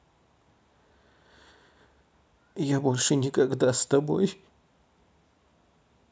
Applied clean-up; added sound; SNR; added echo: none; none; none; none.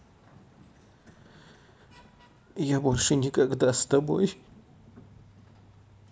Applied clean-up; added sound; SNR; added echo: none; Sliding door; 19 dB; none.